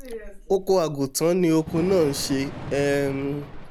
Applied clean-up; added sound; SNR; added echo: none; Thunder / Rain; 13 dB; none.